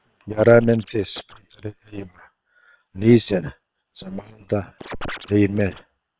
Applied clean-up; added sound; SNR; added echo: neural separator model SepFormer WHAM!.